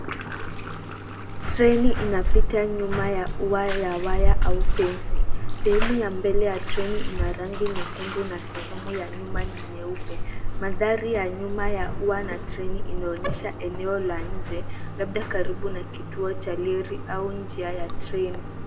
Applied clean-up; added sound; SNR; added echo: none; Bathtub (filling or washing); -4 dB; reverberation time 1.0 s.